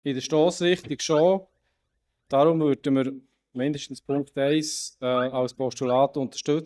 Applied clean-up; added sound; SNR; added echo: neural mask model DeepFilterNet 3.